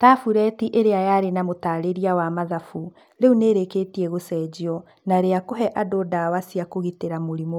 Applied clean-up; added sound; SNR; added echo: none; none; none; none.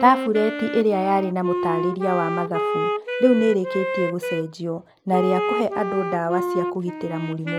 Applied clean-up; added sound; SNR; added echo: none; Wind instrument, woodwind instrument; 4 dB; none.